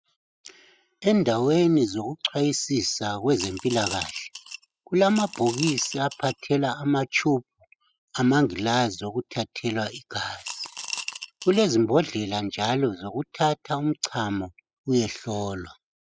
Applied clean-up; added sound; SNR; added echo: classical method spectral subtraction.